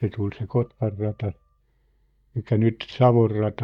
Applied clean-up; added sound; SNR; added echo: neural mask model DeepFilterNet 3.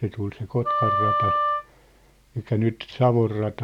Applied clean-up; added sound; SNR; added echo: none; Wind instrument, woodwind instrument; 0 dB; none.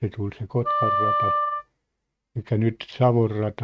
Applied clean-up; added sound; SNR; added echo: neural mask model RNNoise.